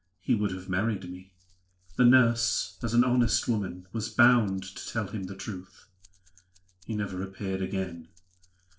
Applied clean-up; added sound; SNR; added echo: neural separator model SepFormer DNS4.